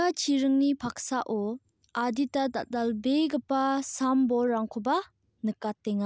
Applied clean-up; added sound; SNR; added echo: none; none; none; none.